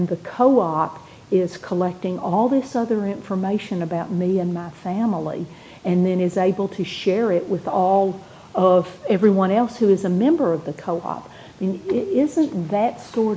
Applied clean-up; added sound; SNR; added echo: none; none; none; none.